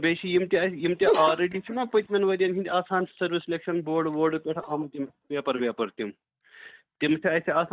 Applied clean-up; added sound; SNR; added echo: neural mask model DeepFilterNet 3.